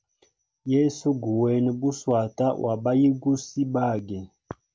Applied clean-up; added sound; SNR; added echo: none; none; none; none.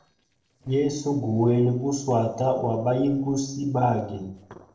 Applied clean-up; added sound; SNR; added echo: neural separator model SepFormer DNS4.